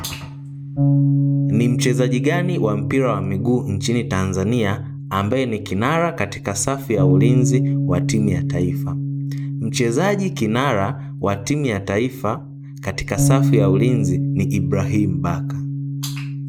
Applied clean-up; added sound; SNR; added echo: none; Bass guitar; 0 dB; none.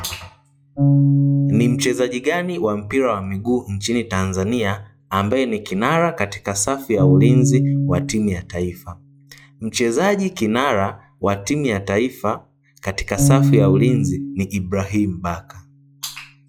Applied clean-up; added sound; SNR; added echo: classical method log-MMSE.